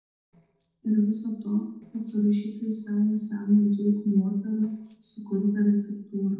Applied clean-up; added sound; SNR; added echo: neural separator model SepFormer DNS4.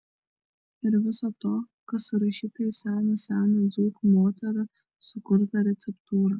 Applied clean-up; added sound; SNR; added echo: none; none; none; none.